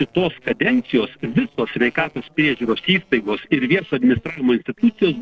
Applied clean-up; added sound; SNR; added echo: neural separator model SepFormer DNS4.